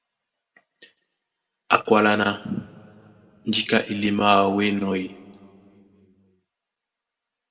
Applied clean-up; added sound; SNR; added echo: none; none; none; reverberation time 1.1 s.